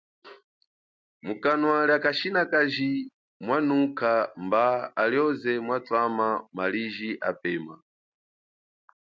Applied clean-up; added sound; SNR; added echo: none; none; none; none.